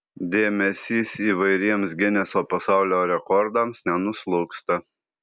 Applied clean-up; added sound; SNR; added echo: none; none; none; none.